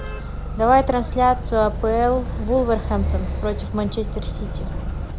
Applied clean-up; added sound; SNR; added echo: none; Motor vehicle (road); 4 dB; none.